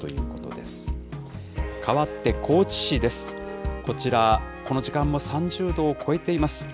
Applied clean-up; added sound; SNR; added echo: none; none; none; none.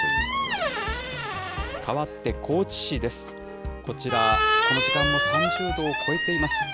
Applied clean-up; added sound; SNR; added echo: none; Squeak; -2 dB; none.